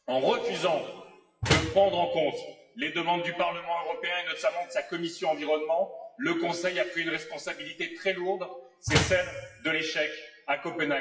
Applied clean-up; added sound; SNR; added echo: classical method WPE with log-MMSE.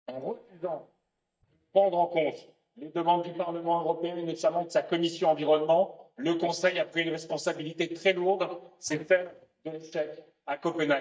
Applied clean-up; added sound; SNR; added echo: neural mask model DeepFilterNet 3.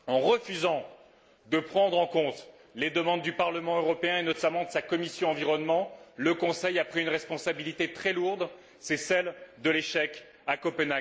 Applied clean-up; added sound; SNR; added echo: none; none; none; none.